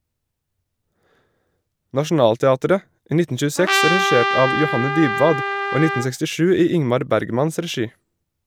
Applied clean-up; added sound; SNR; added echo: none; Trumpet; 1 dB; none.